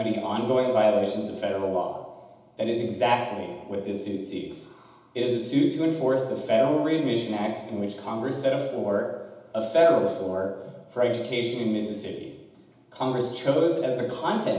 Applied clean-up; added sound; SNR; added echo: none; none; none; reverberation time 0.8 s.